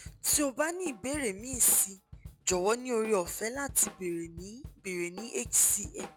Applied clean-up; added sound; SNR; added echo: none; Drum kit; 17 dB; none.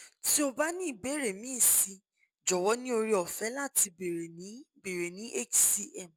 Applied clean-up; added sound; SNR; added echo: none; none; none; none.